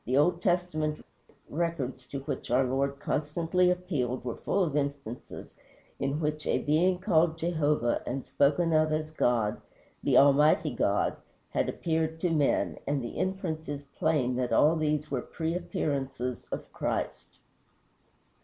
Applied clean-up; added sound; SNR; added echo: none; none; none; none.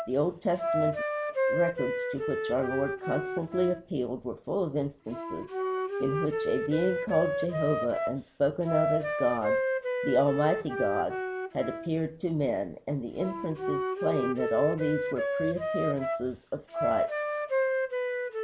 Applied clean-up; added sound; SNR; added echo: none; Wind instrument, woodwind instrument; 1 dB; none.